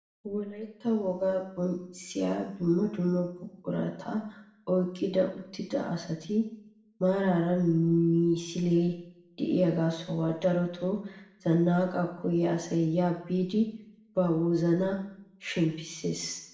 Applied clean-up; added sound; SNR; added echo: none; none; none; reverberation time 0.7 s.